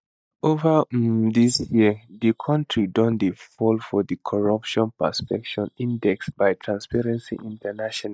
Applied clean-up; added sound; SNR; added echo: neural mask model DeepFilterNet 3.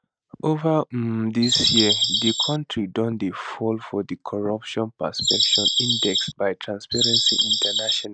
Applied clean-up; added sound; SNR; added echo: neural mask model RNNoise.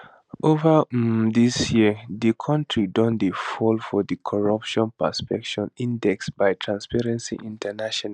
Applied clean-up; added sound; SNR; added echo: none; none; none; none.